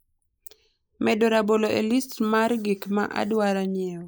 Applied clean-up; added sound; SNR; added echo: neural mask model Resemble Enhance denoiser.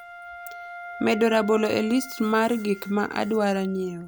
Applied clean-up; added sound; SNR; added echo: none; Wind instrument, woodwind instrument; 16 dB; none.